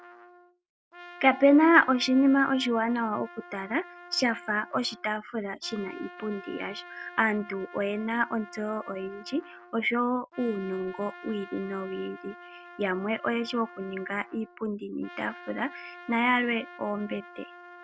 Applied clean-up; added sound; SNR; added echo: none; Trumpet; 18 dB; none.